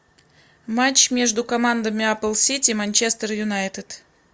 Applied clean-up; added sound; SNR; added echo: none; none; none; none.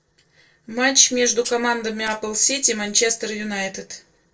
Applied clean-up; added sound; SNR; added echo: neural separator model SepFormer DNS4.